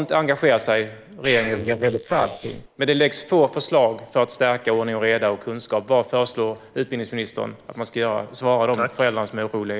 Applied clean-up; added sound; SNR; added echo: neural mask model Resemble Enhance denoiser.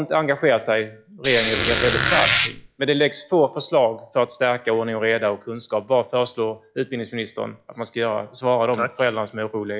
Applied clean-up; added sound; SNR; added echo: classical method log-MMSE.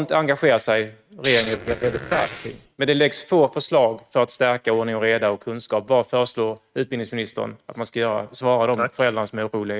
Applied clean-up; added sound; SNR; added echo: neural mask model RNNoise.